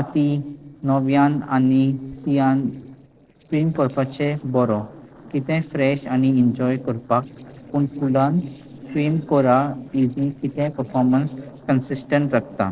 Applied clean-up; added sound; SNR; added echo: neural separator model SepFormer DNS4.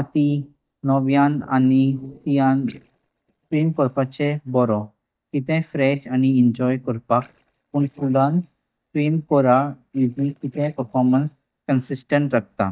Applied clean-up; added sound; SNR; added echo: neural mask model DeepFilterNet 3.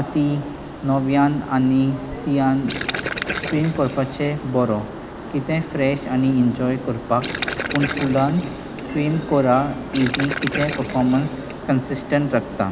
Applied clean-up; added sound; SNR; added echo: none; Gurgling; 9 dB; none.